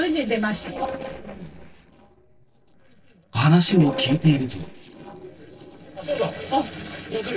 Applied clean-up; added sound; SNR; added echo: neural separator model SepFormer DNS4.